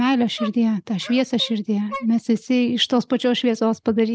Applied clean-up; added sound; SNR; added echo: none; Dog; 19 dB; none.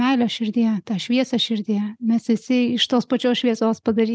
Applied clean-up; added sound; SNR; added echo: none; none; none; none.